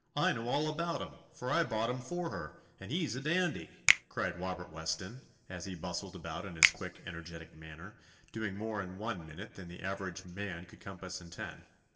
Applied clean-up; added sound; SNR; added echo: none; Finger snapping; -1 dB; reverberation time 1.0 s.